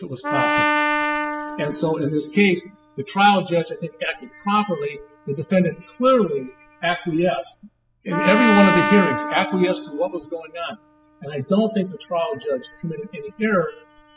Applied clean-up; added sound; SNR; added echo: classical method spectral subtraction.